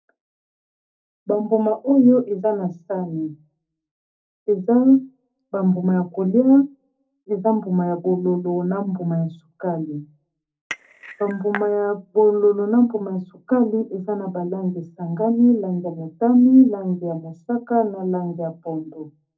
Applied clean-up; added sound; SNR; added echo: neural separator model SepFormer DNS4.